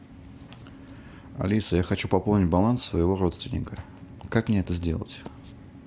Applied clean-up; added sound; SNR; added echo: none; none; none; none.